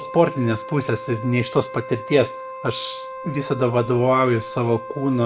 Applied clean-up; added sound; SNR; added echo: none; Wind instrument, woodwind instrument; 12 dB; none.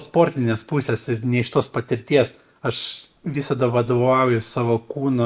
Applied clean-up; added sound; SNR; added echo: none; none; none; none.